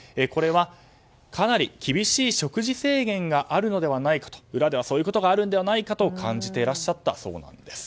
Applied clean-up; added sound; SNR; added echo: none; none; none; none.